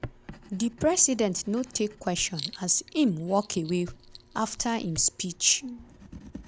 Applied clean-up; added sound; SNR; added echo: none; Writing; 16 dB; none.